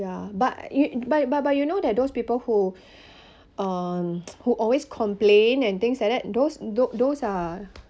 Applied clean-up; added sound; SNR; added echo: none; none; none; none.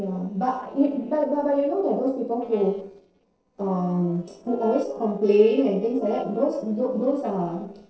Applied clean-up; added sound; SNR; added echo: neural separator model SepFormer DNS4.